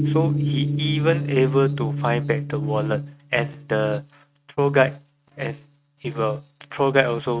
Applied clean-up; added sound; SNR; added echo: neural mask model RNNoise.